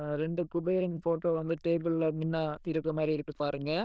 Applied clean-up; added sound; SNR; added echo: neural diffusion model UNIVERSE++.